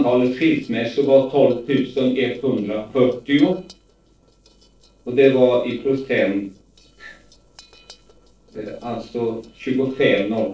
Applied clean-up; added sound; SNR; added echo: neural separator model SepFormer DNS4.